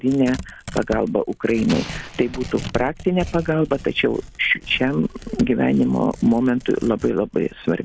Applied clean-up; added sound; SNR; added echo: none; Explosion + Tearing; 14 dB; none.